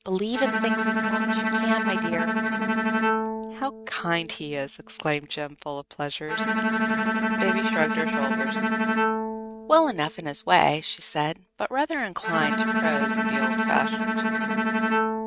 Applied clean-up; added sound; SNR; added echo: neural mask model RNNoise.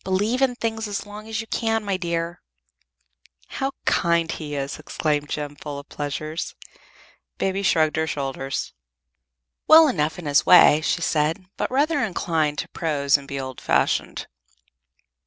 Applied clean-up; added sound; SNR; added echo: none; none; none; none.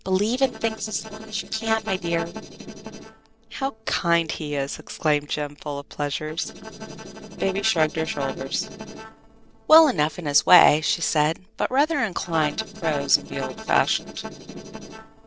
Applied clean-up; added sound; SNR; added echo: neural separator model SepFormer DNS4.